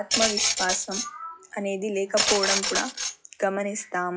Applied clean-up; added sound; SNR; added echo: classical method log-MMSE.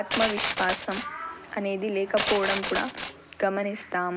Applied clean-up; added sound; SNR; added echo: none; Glass; 0 dB; none.